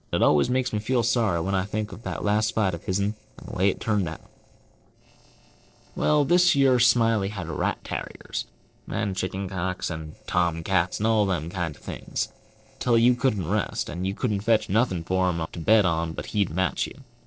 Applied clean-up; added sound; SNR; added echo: neural separator model SepFormer DNS4.